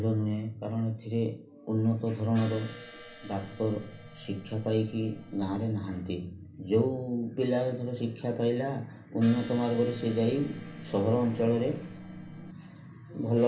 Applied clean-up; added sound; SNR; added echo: none; Crash cymbal; 18 dB; reverberation time 0.3 s.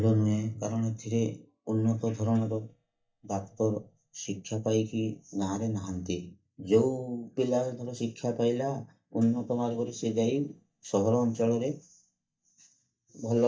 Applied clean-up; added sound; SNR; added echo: neural mask model DeepFilterNet 3.